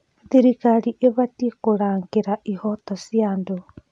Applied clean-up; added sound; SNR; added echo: none; none; none; none.